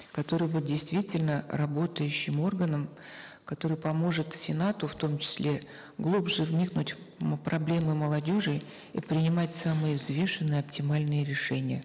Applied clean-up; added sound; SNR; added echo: none; none; none; none.